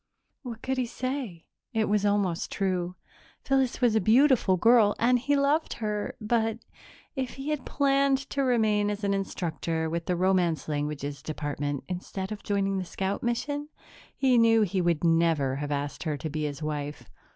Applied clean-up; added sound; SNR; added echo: none; none; none; none.